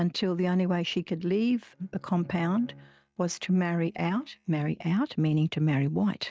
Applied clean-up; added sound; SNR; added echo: neural mask model DeepFilterNet 3.